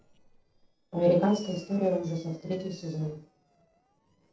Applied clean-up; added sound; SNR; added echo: neural separator model SepFormer DNS4.